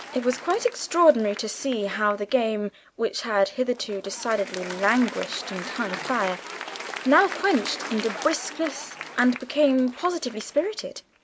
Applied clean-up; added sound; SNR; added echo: none; Applause; 13 dB; none.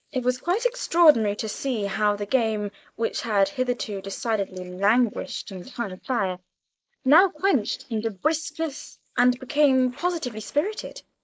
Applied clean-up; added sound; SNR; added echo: neural mask model Resemble Enhance denoiser.